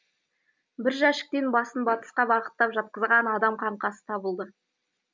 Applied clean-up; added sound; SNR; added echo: none; none; none; none.